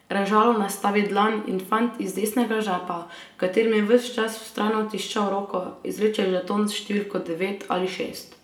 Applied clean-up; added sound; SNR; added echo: none; none; none; reverberation time 0.6 s.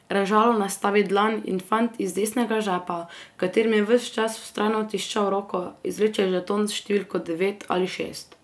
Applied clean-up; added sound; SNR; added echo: none; none; none; none.